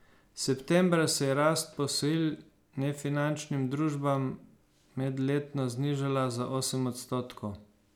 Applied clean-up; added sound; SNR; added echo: none; none; none; none.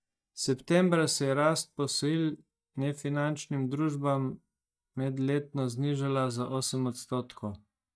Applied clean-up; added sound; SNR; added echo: neural mask model DeepFilterNet 3.